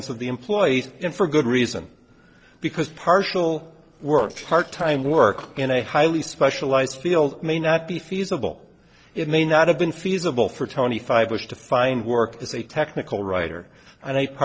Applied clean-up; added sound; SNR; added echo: neural separator model SepFormer DNS4.